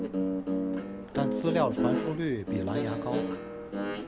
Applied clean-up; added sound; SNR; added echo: none; Guitar; -3 dB; none.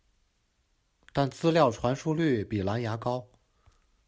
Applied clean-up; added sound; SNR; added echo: none; none; none; none.